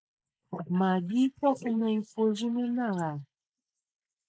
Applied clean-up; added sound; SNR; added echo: neural mask model Resemble Enhance denoiser.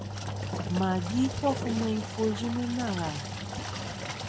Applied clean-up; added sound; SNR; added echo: none; Engine; 3 dB; none.